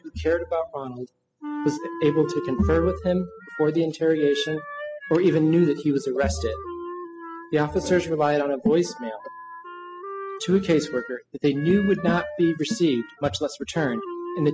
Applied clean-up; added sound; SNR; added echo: classical method spectral subtraction.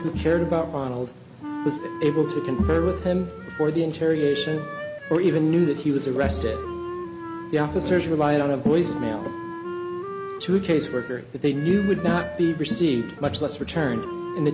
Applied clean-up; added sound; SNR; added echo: none; Wind instrument, woodwind instrument; 11 dB; none.